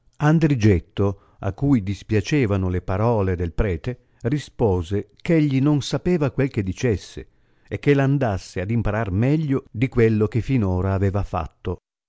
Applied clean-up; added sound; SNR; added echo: none; none; none; none.